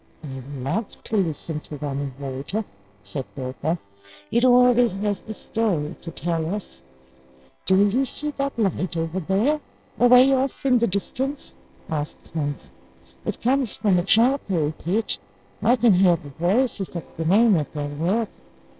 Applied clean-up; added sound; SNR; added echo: neural separator model SepFormer DNS4.